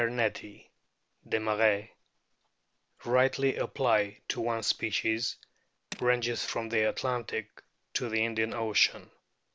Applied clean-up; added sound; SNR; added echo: none; Tools; 18 dB; none.